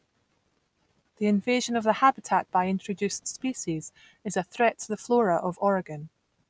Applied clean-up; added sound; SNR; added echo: none; none; none; none.